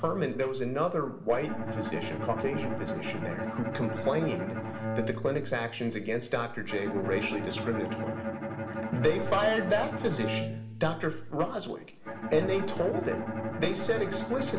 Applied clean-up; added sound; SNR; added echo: none; Bowed string instrument; 5 dB; reverberation time 1.7 s.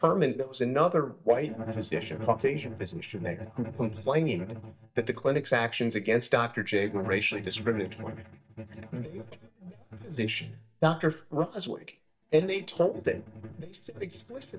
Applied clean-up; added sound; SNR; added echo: neural mask model DeepFilterNet 3.